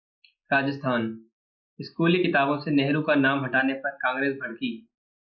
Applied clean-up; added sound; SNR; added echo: neural mask model Resemble Enhance denoiser.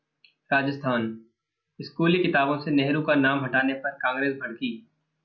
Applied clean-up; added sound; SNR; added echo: none; none; none; none.